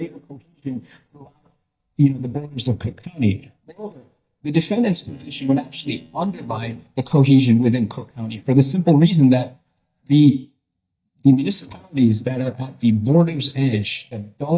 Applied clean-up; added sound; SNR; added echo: neural mask model DeepFilterNet 3.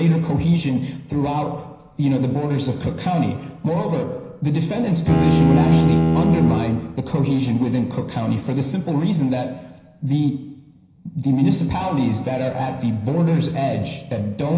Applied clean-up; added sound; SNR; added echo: none; Bowed string instrument; -1 dB; reverberation time 0.9 s.